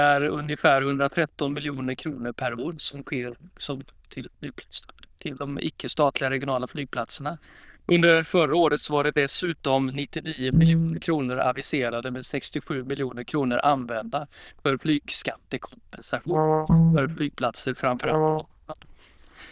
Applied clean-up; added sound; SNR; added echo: neural diffusion model UNIVERSE++.